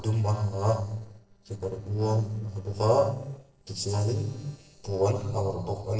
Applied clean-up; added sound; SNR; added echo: neural separator model SepFormer DNS4.